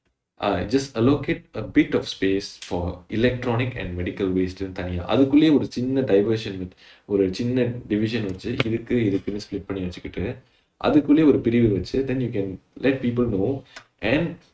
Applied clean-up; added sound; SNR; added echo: neural mask model RNNoise.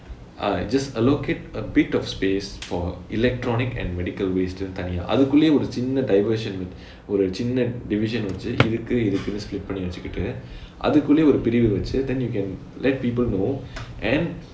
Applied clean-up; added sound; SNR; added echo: none; Drawer open or close; 6 dB; none.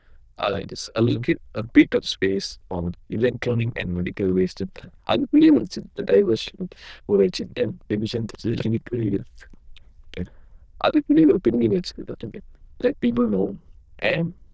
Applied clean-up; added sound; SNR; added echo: neural diffusion model UNIVERSE++.